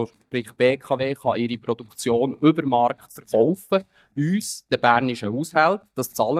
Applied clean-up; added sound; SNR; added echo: neural mask model DeepFilterNet 3.